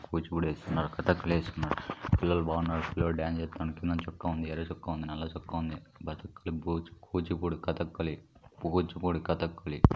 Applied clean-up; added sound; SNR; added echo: none; none; none; none.